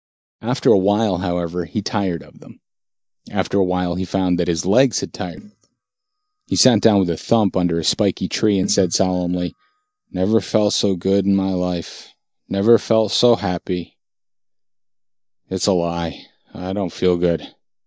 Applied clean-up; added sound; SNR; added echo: neural mask model DeepFilterNet 3.